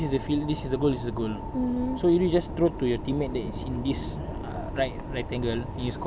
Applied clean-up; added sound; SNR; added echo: none; none; none; none.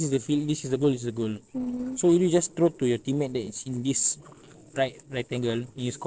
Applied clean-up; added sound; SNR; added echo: neural separator model SepFormer DNS4.